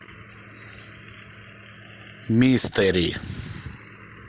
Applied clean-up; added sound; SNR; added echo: none; none; none; none.